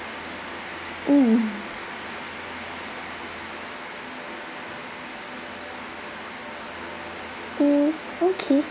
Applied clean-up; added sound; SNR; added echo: none; none; none; none.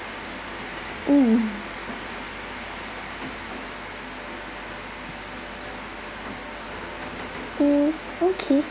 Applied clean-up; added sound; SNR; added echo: none; Rain; 16 dB; none.